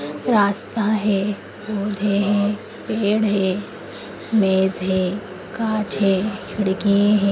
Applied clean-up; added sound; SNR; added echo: none; none; none; none.